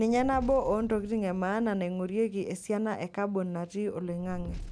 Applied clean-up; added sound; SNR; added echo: none; Fire; 15 dB; none.